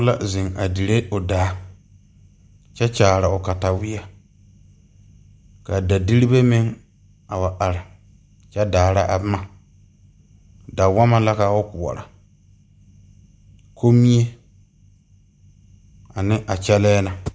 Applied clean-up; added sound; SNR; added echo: none; none; none; none.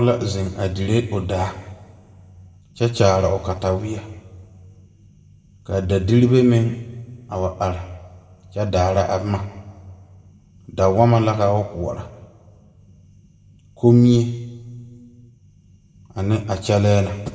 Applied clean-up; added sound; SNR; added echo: none; none; none; reverberation time 1.3 s.